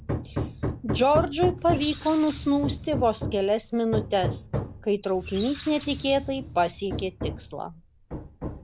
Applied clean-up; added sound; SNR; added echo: none; Hammer + Squeak; 6 dB; none.